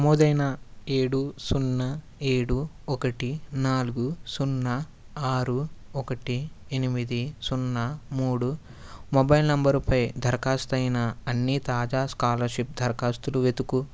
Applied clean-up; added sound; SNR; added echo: none; none; none; none.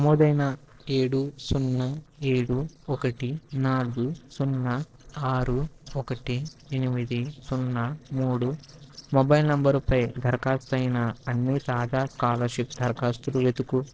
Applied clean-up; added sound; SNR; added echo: neural separator model SepFormer DNS4.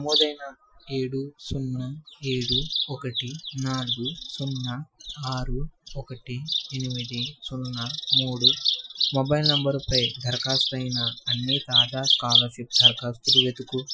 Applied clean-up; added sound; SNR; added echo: classical method Wiener filter.